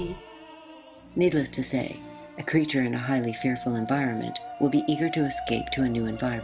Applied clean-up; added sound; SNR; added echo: none; none; none; none.